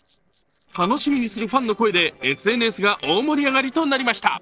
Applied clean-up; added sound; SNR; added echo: neural separator model SepFormer DNS4.